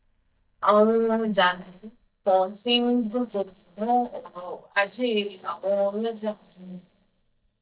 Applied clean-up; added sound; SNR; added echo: neural mask model DeepFilterNet 3.